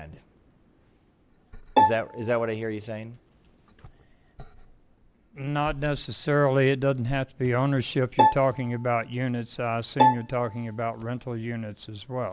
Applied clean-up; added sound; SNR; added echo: none; Bowed string instrument; -2 dB; none.